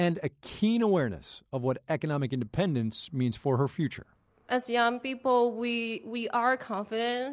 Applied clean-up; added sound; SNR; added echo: none; none; none; none.